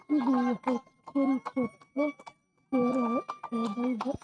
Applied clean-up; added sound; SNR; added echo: neural mask model RNNoise.